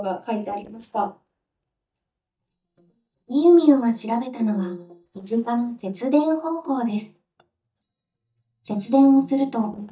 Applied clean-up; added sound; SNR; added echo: neural mask model DeepFilterNet 3.